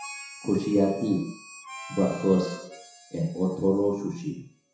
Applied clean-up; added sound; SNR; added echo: classical method WPE with log-MMSE.